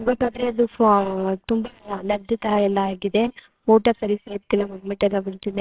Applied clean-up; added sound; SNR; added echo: neural separator model SepFormer WHAMR!.